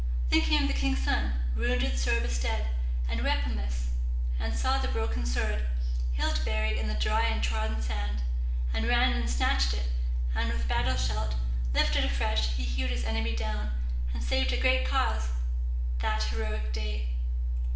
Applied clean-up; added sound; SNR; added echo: none; Bowed string instrument; 20 dB; reverberation time 0.7 s.